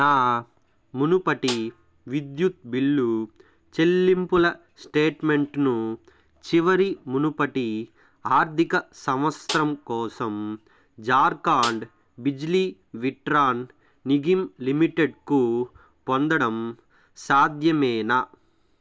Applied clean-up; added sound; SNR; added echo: none; Snare drum; 14 dB; none.